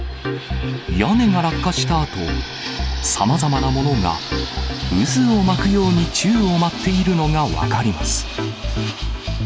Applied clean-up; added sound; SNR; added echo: none; Fixed-wing aircraft, airplane; 13 dB; none.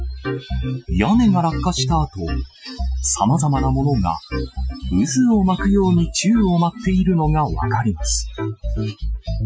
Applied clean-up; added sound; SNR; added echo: classical method Wiener filter.